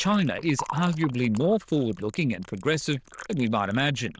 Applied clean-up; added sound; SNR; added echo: neural diffusion model UNIVERSE++.